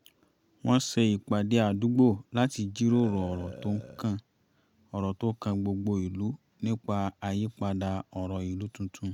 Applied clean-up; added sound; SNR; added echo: none; Burping, eructation; 20 dB; none.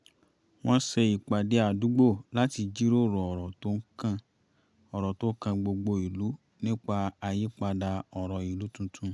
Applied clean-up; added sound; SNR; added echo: none; none; none; none.